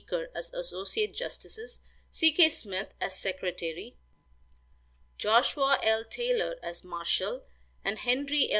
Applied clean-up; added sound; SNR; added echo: none; none; none; none.